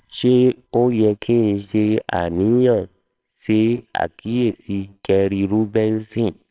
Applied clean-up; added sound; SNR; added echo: neural separator model SepFormer WHAMR!.